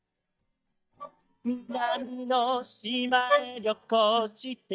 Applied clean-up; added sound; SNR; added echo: neural mask model DeepFilterNet 3.